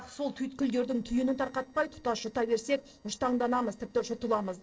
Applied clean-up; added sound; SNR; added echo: neural separator model SepFormer DNS4.